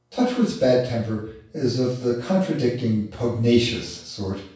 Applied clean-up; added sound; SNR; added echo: none; none; none; reverberation time 0.7 s.